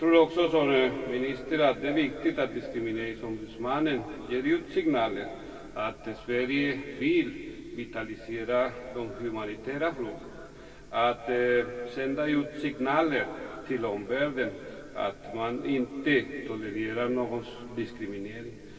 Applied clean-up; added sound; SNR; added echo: none; none; none; reverberation time 3.0 s.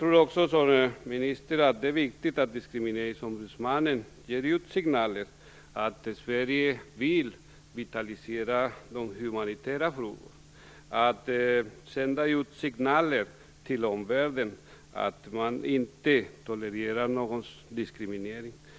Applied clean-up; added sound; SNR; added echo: none; none; none; none.